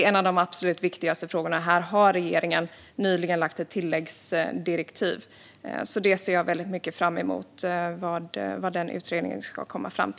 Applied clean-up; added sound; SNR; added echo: none; none; none; none.